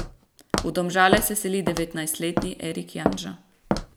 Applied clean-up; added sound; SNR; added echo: none; Walk, footsteps; 3 dB; none.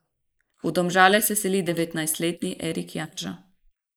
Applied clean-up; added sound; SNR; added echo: neural mask model Resemble Enhance denoiser.